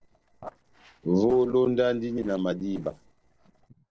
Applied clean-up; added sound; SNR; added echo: neural separator model SepFormer DNS4.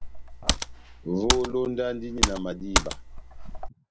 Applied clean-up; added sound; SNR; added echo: none; Computer keyboard; -2 dB; none.